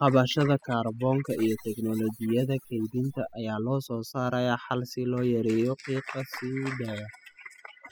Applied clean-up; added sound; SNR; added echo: classical method spectral subtraction.